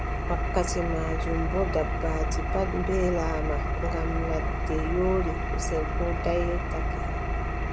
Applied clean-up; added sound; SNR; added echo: none; Engine; -3 dB; none.